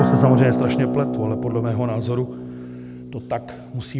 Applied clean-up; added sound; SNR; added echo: none; Acoustic guitar; 2 dB; none.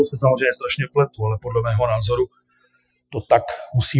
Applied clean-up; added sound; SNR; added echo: classical method Wiener filter.